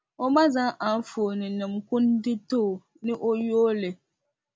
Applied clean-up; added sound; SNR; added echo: none; none; none; none.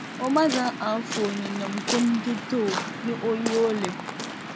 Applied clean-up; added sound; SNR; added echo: none; Waves, surf; 6 dB; none.